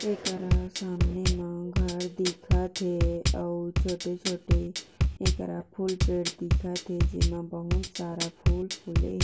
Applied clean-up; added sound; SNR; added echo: none; Bass drum / Drum kit; -4 dB; none.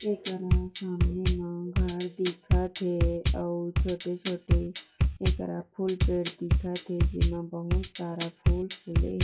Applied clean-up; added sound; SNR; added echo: classical method log-MMSE.